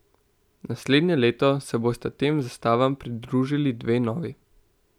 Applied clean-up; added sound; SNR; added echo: none; none; none; none.